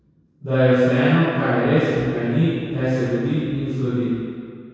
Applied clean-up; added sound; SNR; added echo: none; none; none; reverberation time 2.0 s.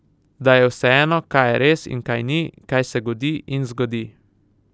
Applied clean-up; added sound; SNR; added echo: none; none; none; none.